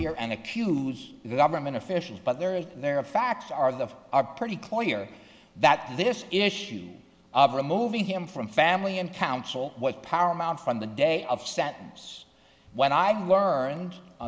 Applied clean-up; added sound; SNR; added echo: none; none; none; none.